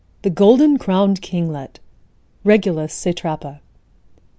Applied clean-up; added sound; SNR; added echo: none; none; none; none.